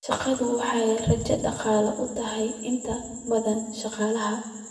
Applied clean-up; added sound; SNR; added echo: none; none; none; reverberation time 1.7 s.